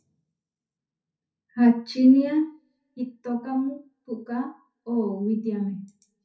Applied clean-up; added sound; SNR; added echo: none; none; none; reverberation time 0.3 s.